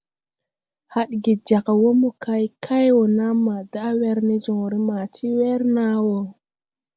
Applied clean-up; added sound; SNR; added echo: none; none; none; none.